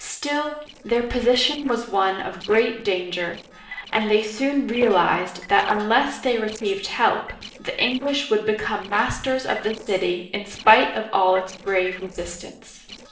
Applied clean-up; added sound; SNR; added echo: neural separator model SepFormer DNS4.